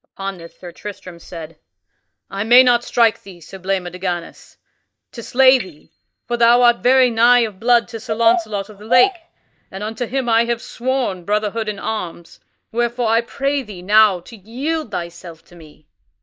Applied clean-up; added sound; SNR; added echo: neural mask model DeepFilterNet 3.